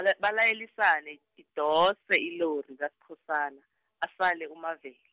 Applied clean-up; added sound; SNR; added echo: none; none; none; none.